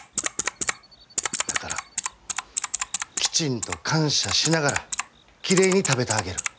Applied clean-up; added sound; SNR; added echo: none; Typing; 3 dB; none.